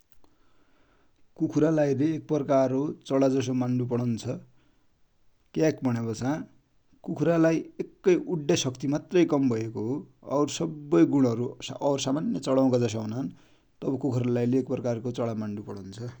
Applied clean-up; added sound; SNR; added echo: none; none; none; none.